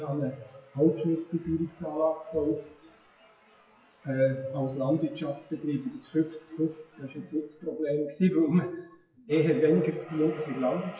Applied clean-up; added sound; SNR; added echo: classical method WPE with log-MMSE.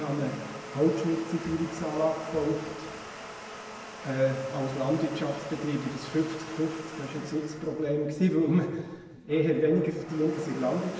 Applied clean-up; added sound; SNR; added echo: none; Domestic sounds, home sounds; 13 dB; reverberation time 1.3 s.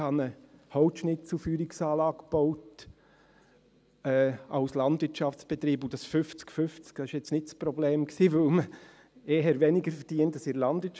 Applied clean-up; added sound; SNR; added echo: none; none; none; none.